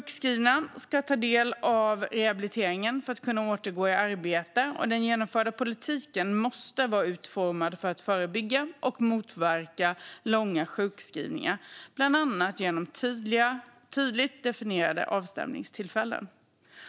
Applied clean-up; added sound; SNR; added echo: none; none; none; none.